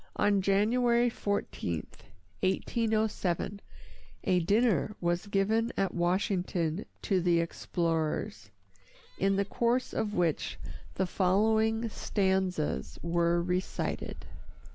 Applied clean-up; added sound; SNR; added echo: none; Keys jangling; 11 dB; none.